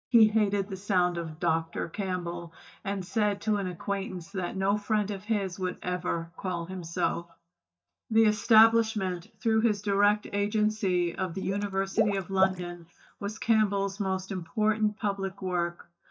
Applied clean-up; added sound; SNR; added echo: neural mask model DeepFilterNet 3.